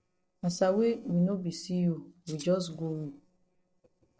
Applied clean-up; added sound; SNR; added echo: neural separator model SepFormer DNS4.